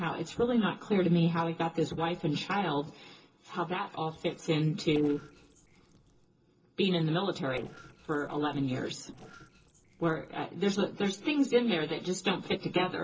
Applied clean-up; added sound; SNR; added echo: neural separator model SepFormer DNS4.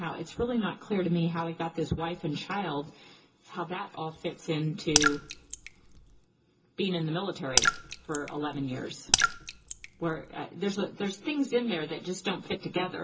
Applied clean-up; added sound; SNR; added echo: none; Raindrop / Splash, splatter; -2 dB; reverberation time 0.2 s.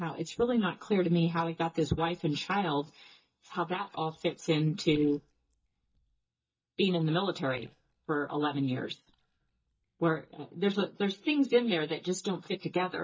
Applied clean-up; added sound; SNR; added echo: neural mask model DeepFilterNet 3.